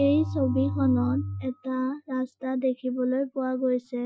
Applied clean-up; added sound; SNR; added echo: classical method Wiener filter.